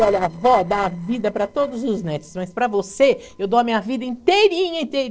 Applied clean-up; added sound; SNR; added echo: neural separator model SepFormer DNS4.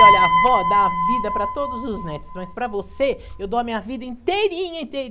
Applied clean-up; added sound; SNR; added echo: none; Piano; -4 dB; none.